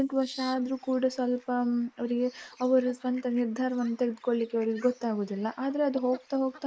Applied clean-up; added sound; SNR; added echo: neural mask model Resemble Enhance denoiser.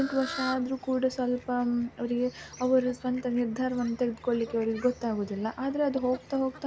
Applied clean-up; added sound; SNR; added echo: none; Fowl; 16 dB; none.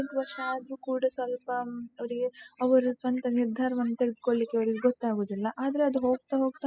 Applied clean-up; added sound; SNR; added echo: classical method spectral subtraction.